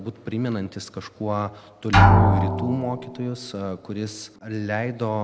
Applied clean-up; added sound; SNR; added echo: none; Drum; -4 dB; none.